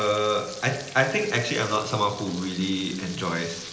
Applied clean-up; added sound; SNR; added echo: none; Frying (food); 15 dB; reverberation time 0.9 s.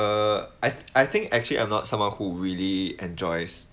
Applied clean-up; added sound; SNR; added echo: none; none; none; none.